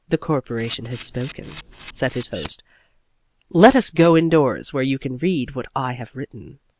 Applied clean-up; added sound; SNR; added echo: none; Camera; 17 dB; none.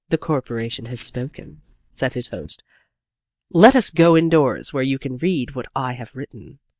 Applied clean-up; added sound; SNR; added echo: neural mask model DeepFilterNet 3.